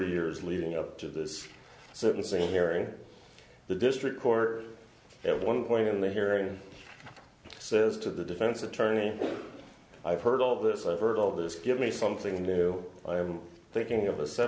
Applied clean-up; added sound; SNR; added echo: none; none; none; none.